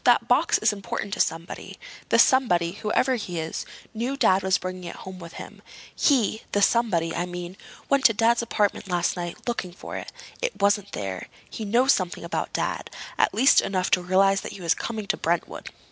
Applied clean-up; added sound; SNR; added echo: none; none; none; none.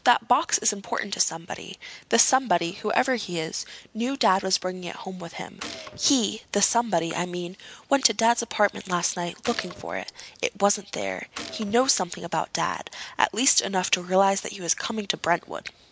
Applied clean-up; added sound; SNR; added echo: none; Gunshot, gunfire; 16 dB; none.